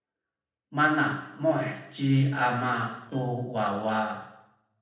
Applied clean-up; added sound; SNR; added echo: neural separator model SepFormer DNS4.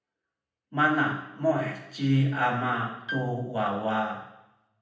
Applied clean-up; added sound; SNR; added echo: none; Piano; 15 dB; reverberation time 0.8 s.